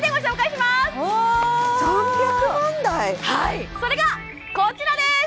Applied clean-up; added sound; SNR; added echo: none; none; none; none.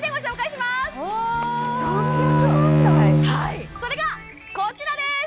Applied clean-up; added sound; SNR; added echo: none; Bowed string instrument; -5 dB; none.